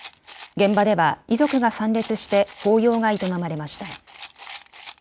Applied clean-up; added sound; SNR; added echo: none; Rattle; 17 dB; none.